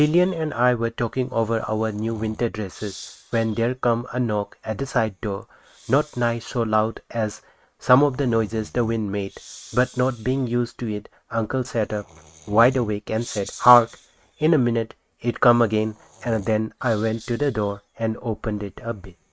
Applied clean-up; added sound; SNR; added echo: neural mask model RNNoise.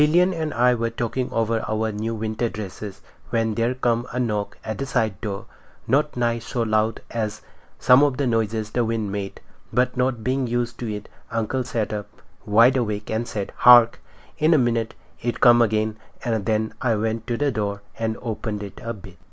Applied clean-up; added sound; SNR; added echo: none; none; none; none.